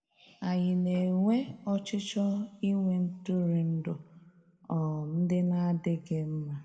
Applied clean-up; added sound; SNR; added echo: none; none; none; reverberation time 1.0 s.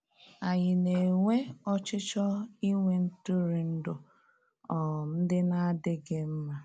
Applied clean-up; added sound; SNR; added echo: none; none; none; none.